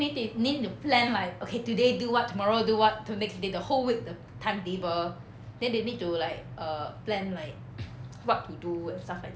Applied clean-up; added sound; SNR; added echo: none; none; none; none.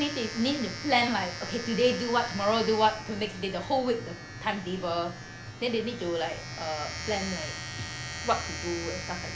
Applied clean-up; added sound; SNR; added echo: none; Domestic sounds, home sounds; 10 dB; none.